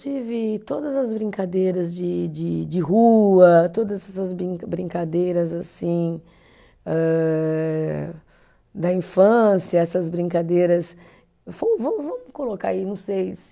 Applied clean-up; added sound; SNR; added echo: none; none; none; none.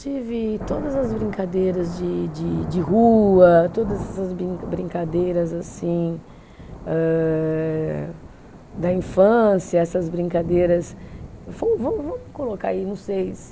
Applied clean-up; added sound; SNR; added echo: none; Thunder / Rain; 14 dB; none.